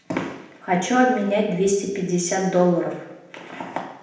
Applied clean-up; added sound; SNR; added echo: none; none; none; reverberation time 0.8 s.